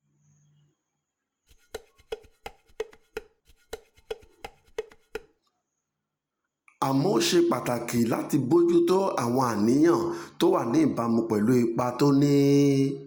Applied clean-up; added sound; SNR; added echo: none; Dishes, pots, and pans; 16 dB; none.